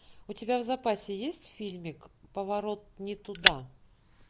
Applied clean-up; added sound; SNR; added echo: none; Fire; 1 dB; none.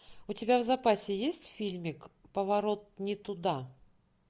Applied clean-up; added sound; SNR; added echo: none; none; none; none.